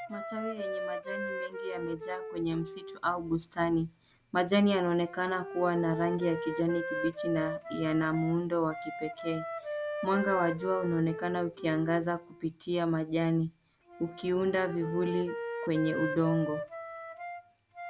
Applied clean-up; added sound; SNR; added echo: none; Wind instrument, woodwind instrument; 8 dB; none.